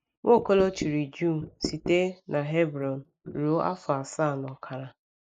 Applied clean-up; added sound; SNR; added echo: neural mask model Resemble Enhance denoiser.